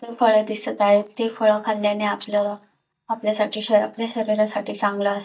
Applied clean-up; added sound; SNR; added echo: neural mask model DeepFilterNet 3.